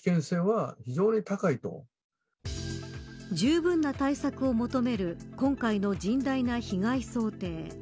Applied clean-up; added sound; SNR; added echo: none; none; none; none.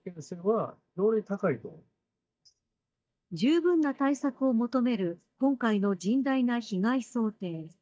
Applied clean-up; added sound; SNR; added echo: neural mask model DeepFilterNet 3.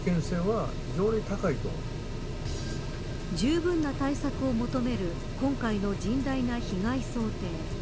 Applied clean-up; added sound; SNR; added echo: none; Mechanical fan; 3 dB; none.